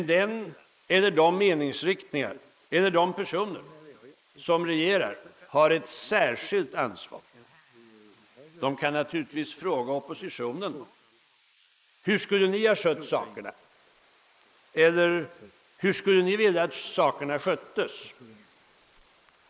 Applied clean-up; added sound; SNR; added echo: neural mask model Resemble Enhance denoiser.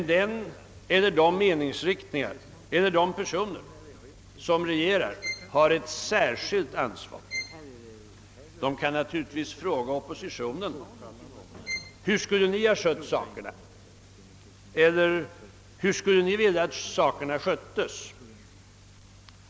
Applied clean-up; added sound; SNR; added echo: none; Bowed string instrument; 13 dB; none.